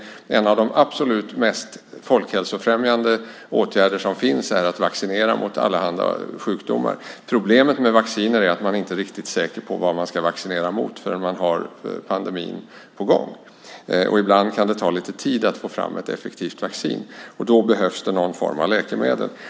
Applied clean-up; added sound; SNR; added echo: none; none; none; none.